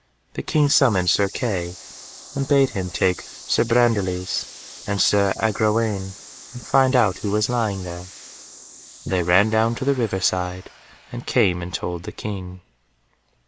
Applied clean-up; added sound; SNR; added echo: neural mask model Resemble Enhance denoiser.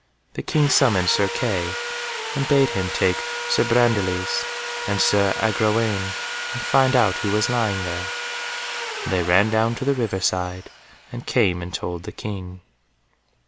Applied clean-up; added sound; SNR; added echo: none; Sawing; 7 dB; none.